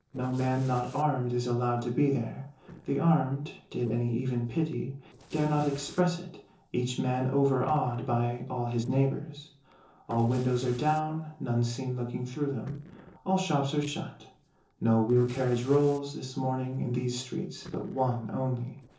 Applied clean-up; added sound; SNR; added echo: neural separator model SepFormer DNS4.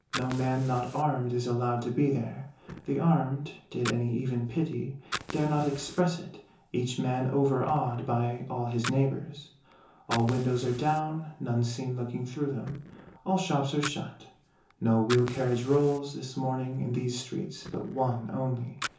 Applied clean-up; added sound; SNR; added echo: none; Fire; 15 dB; reverberation time 0.6 s.